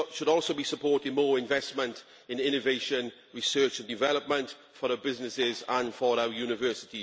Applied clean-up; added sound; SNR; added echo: none; none; none; none.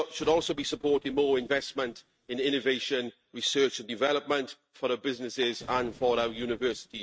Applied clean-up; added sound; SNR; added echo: neural mask model RNNoise.